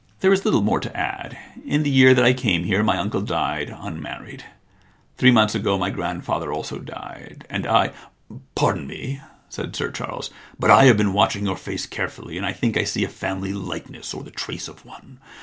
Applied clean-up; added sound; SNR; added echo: none; none; none; none.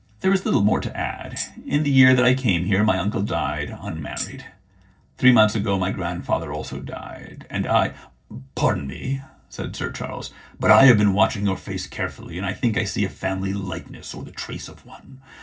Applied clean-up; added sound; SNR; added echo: neural separator model SepFormer DNS4.